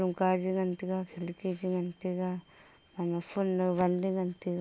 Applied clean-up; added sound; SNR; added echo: none; none; none; none.